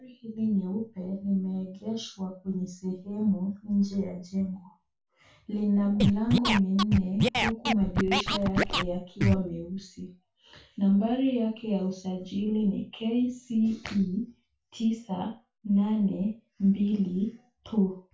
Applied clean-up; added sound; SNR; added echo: none; Scratching (performance technique); 0 dB; reverberation time 0.2 s.